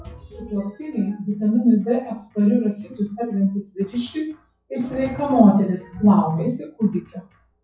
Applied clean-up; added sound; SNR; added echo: classical method log-MMSE.